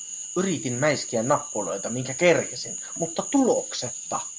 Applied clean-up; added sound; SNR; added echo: none; Cricket / Frog; 8 dB; none.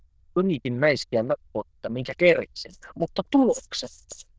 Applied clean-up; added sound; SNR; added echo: neural diffusion model UNIVERSE++.